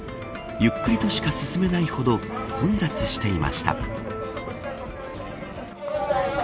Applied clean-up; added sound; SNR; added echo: none; none; none; none.